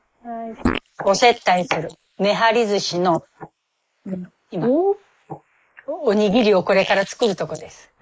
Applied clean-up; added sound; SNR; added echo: neural mask model Resemble Enhance denoiser.